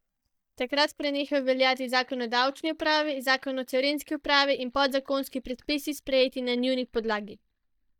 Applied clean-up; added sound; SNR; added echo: neural mask model DeepFilterNet 3.